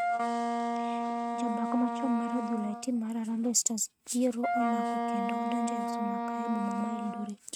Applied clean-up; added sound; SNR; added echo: neural mask model RNNoise.